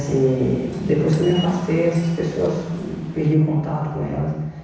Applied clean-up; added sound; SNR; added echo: none; Subway, metro, underground; 18 dB; reverberation time 1.1 s.